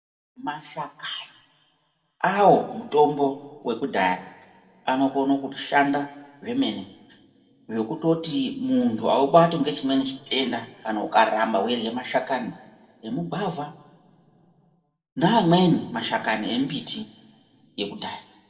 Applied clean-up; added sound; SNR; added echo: none; none; none; reverberation time 1.8 s.